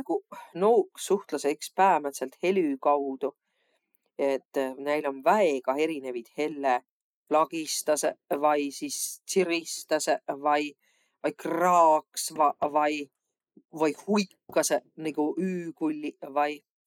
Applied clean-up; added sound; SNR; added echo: neural mask model Resemble Enhance denoiser.